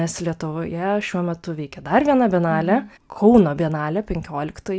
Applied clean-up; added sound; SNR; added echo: none; none; none; none.